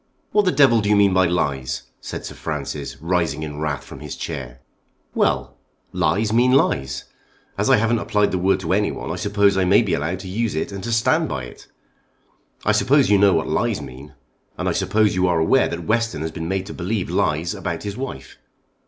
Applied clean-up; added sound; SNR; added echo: none; none; none; none.